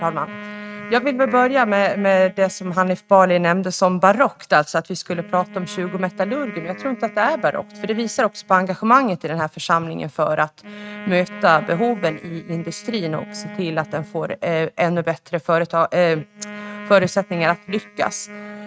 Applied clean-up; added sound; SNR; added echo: neural mask model RNNoise.